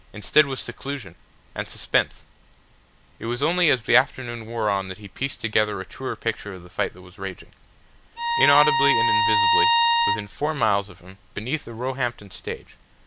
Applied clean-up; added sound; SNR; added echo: none; Bowed string instrument; -4 dB; none.